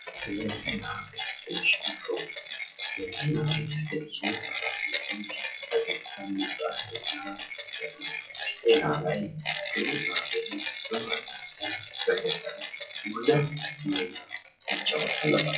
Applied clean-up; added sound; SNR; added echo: classical method WPE with log-MMSE.